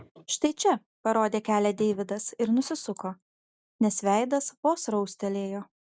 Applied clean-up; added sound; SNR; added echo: none; none; none; none.